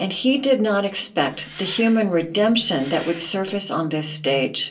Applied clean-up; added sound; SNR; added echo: none; Engine; 18 dB; reverberation time 0.2 s.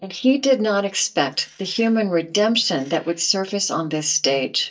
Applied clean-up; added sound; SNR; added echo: neural mask model DeepFilterNet 3.